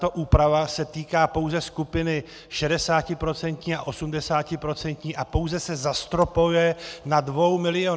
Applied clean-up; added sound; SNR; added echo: none; none; none; none.